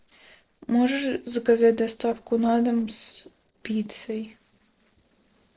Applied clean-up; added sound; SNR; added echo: neural separator model SepFormer DNS4.